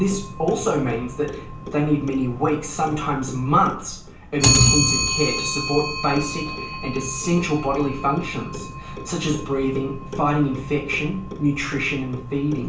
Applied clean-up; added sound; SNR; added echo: none; Clock; 4 dB; reverberation time 0.4 s.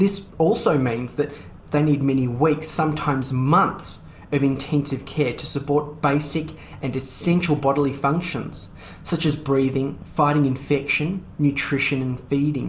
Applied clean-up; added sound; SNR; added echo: none; none; none; none.